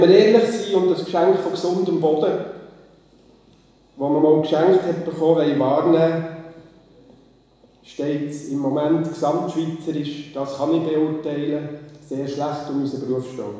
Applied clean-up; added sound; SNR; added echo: none; none; none; reverberation time 1.0 s.